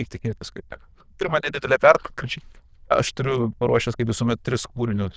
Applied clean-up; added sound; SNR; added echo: neural diffusion model UNIVERSE++.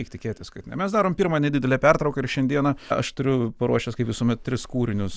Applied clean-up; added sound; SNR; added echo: none; none; none; none.